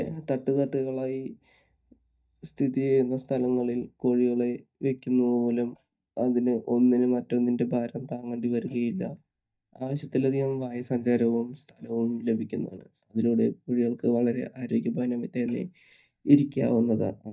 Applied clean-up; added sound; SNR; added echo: neural mask model DeepFilterNet 3.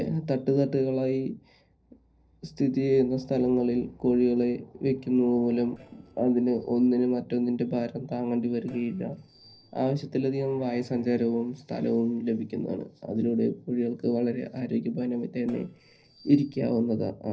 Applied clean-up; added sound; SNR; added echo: neural separator model SepFormer DNS4.